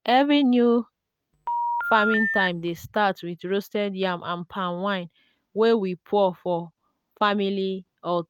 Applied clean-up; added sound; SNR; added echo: neural mask model RNNoise.